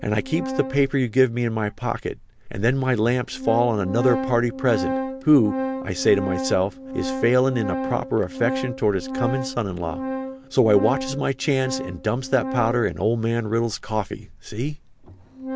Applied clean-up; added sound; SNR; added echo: none; Organ; 8 dB; none.